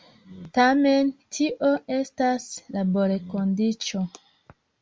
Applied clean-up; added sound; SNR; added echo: none; none; none; none.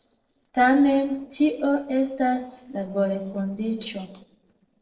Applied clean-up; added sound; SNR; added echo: neural separator model SepFormer DNS4.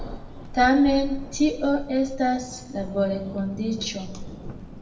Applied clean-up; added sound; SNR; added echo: none; Thunder; 11 dB; reverberation time 0.7 s.